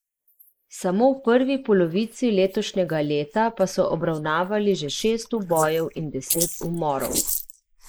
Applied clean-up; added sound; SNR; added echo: neural mask model Resemble Enhance denoiser.